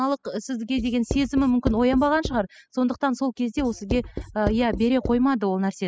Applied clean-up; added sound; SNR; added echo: classical method spectral subtraction.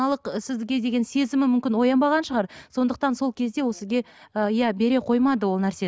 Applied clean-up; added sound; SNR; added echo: none; none; none; none.